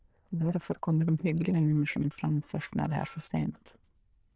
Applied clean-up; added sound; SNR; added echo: neural diffusion model UNIVERSE++.